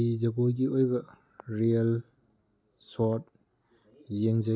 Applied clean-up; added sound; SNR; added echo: none; none; none; none.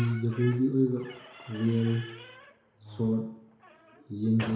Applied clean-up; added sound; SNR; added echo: none; Squeak / Slam; 17 dB; reverberation time 0.7 s.